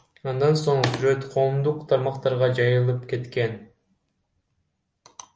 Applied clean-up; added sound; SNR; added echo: none; none; none; none.